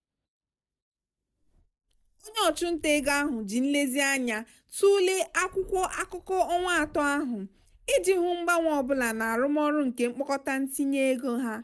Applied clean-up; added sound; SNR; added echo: neural mask model DeepFilterNet 3.